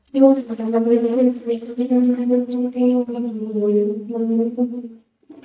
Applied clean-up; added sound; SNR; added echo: neural mask model DeepFilterNet 3.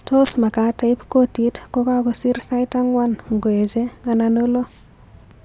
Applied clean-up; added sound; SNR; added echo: none; none; none; none.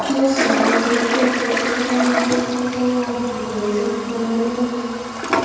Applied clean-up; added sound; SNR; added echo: none; Toilet flush; 3 dB; reverberation time 2.2 s.